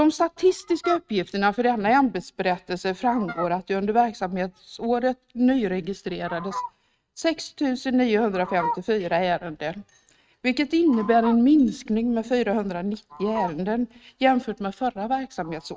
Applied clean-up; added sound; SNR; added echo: neural mask model RNNoise.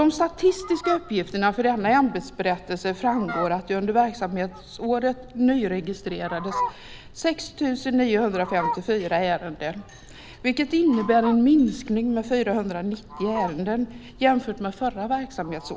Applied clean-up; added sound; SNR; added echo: none; Fowl; 14 dB; none.